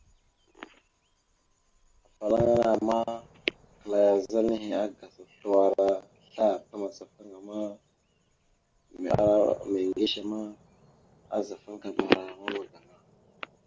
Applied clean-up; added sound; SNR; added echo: none; Fireworks; 18 dB; none.